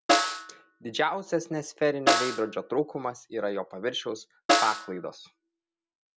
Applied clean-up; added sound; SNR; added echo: none; Snare drum; -2 dB; none.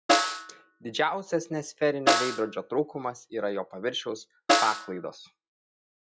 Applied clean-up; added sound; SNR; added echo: classical method log-MMSE.